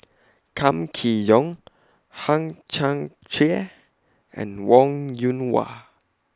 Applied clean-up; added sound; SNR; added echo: none; none; none; none.